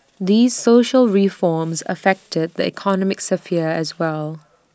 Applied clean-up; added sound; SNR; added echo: none; none; none; none.